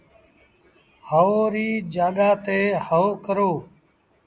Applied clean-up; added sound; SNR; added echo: none; none; none; none.